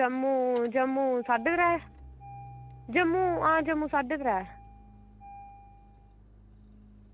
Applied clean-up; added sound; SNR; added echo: none; Engine starting; 19 dB; none.